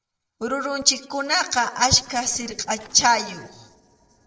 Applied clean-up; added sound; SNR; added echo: neural separator model SepFormer DNS4.